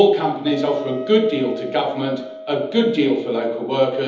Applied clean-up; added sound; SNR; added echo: none; Wind instrument, woodwind instrument; 15 dB; reverberation time 1.3 s.